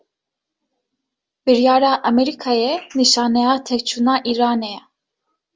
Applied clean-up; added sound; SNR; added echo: none; none; none; none.